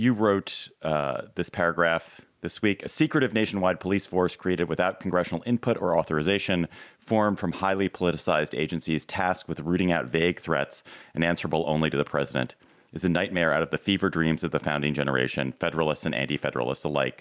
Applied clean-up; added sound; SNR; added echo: none; none; none; none.